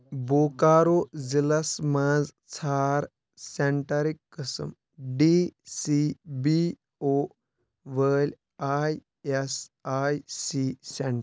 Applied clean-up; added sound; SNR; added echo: none; none; none; none.